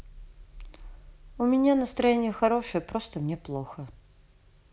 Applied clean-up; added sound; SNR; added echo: none; none; none; none.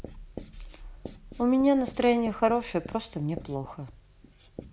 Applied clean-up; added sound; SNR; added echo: none; Writing; 17 dB; none.